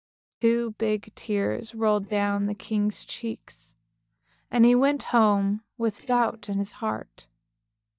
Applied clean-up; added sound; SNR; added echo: neural mask model DeepFilterNet 3.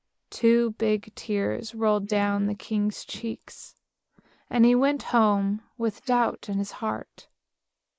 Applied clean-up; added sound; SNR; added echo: neural mask model Resemble Enhance denoiser.